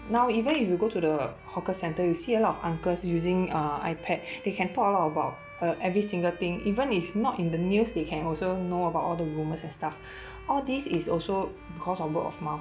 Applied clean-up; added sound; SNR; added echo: none; Bowed string instrument; 20 dB; none.